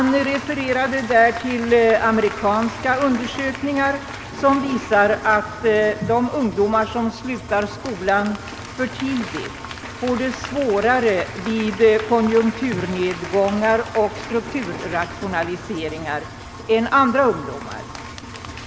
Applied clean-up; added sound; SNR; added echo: none; Applause / Crowd + Engine; 12 dB; none.